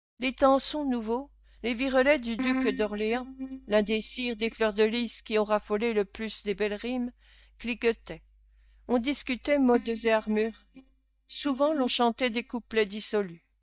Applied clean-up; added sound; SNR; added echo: neural mask model DeepFilterNet 3.